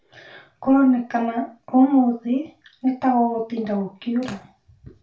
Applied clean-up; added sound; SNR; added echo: none; none; none; reverberation time 0.3 s.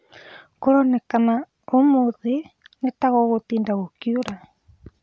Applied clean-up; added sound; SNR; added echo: none; none; none; none.